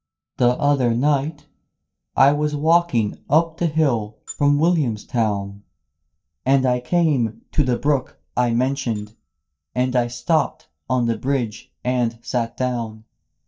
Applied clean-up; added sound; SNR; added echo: neural mask model DeepFilterNet 3.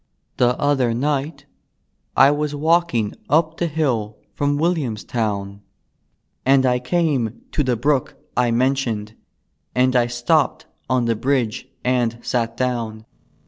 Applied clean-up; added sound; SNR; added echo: none; none; none; none.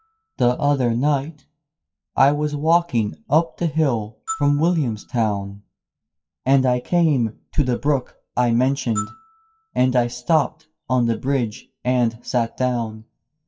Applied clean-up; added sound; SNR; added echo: classical method WPE with log-MMSE.